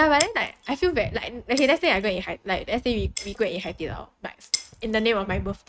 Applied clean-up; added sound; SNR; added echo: neural mask model RNNoise.